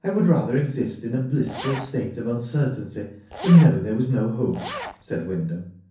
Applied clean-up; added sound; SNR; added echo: none; Zipper (clothing); 14 dB; reverberation time 0.6 s.